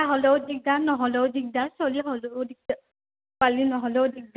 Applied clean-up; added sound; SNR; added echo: none; none; none; none.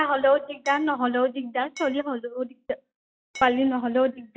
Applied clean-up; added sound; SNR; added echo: classical method log-MMSE.